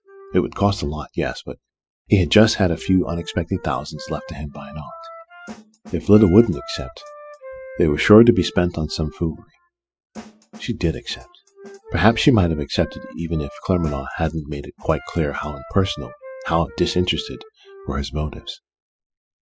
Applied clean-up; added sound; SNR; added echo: classical method spectral subtraction.